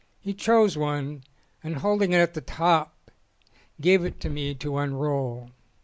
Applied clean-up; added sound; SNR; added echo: none; none; none; none.